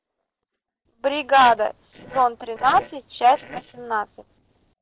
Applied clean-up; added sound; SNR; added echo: neural separator model SepFormer DNS4.